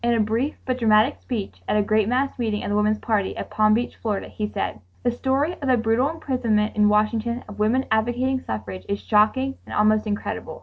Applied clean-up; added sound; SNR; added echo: none; none; none; none.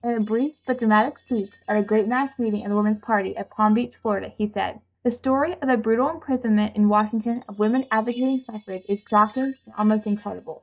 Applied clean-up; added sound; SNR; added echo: neural mask model DeepFilterNet 3.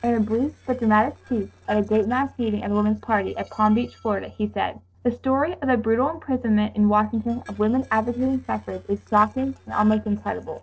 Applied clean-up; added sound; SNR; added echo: neural separator model SepFormer DNS4.